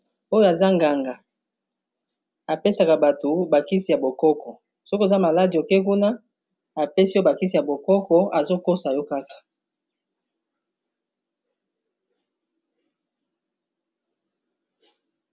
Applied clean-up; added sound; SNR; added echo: none; none; none; none.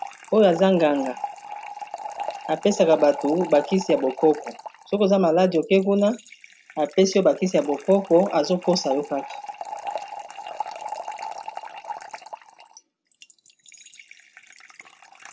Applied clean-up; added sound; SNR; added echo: none; Fill (with liquid) / Trickle, dribble; 13 dB; none.